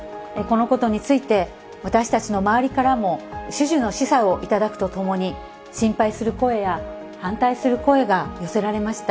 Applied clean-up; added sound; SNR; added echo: none; none; none; none.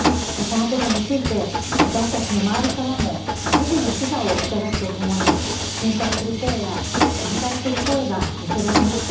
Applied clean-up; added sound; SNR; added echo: none; Mechanisms; -1 dB; reverberation time 0.6 s.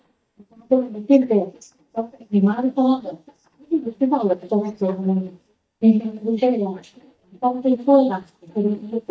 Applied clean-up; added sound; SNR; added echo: neural mask model DeepFilterNet 3.